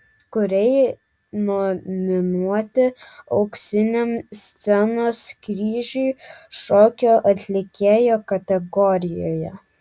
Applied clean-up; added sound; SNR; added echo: none; none; none; none.